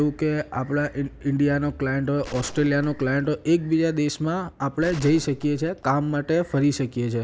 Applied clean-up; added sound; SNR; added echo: none; Gunshot, gunfire; 19 dB; none.